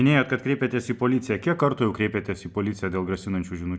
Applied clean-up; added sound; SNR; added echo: none; none; none; none.